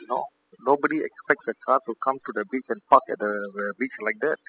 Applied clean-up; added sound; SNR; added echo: classical method spectral subtraction.